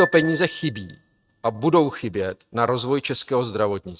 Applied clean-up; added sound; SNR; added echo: neural mask model RNNoise.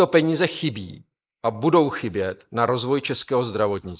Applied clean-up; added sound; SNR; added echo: neural mask model Resemble Enhance denoiser.